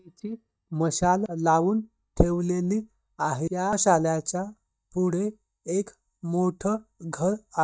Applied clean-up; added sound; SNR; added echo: neural mask model DeepFilterNet 3.